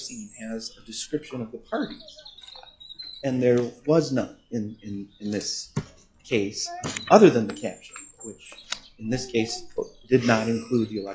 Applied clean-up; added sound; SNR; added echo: classical method log-MMSE.